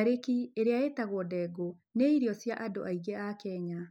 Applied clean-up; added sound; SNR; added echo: none; none; none; none.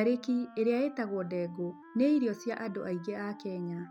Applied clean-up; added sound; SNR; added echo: none; Wind instrument, woodwind instrument; 20 dB; none.